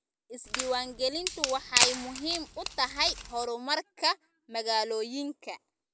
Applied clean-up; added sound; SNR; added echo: none; Wood; 1 dB; none.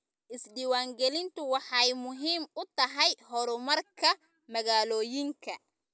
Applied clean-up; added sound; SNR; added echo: none; none; none; none.